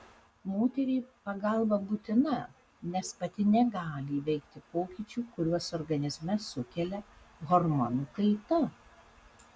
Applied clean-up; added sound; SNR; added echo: none; none; none; none.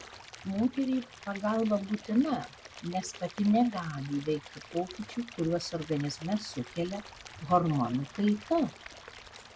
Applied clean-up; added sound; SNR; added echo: none; Stream / Liquid; 17 dB; none.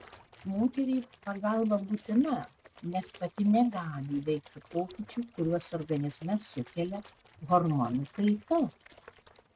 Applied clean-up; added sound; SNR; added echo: neural mask model RNNoise.